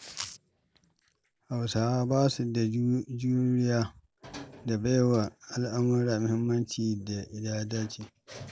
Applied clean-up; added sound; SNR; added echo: none; none; none; none.